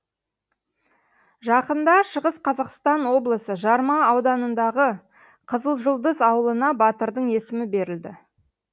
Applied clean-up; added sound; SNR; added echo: none; none; none; none.